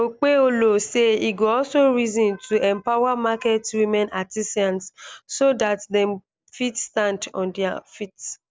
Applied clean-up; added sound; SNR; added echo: none; none; none; none.